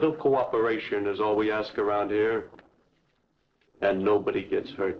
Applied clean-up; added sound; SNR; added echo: neural separator model SepFormer DNS4.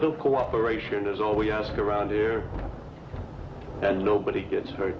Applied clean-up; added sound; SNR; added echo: none; Thunder; 10 dB; none.